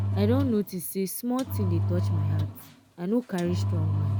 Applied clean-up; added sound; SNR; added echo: none; Engine; -1 dB; none.